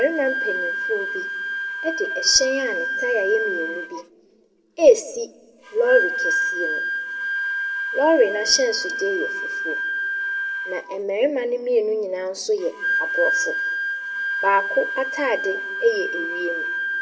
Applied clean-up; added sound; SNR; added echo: none; Wind instrument, woodwind instrument; 3 dB; reverberation time 1.0 s.